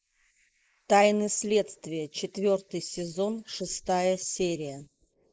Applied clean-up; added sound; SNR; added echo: neural mask model Resemble Enhance denoiser.